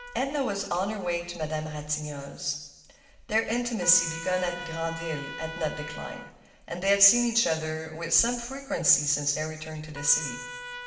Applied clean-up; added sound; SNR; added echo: none; Trumpet; 15 dB; reverberation time 1.0 s.